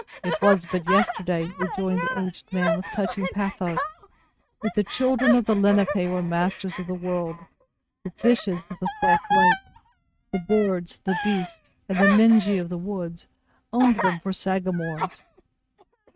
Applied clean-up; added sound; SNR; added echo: neural mask model RNNoise.